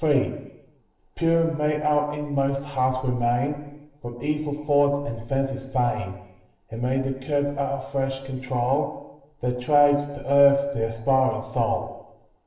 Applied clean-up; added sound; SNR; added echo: none; none; none; reverberation time 0.9 s.